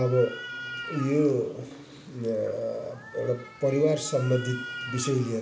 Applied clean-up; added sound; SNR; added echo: none; Cat; 13 dB; reverberation time 2.6 s.